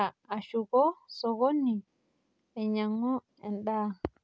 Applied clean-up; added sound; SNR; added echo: none; none; none; none.